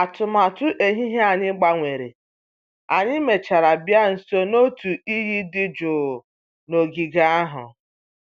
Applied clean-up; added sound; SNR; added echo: none; none; none; none.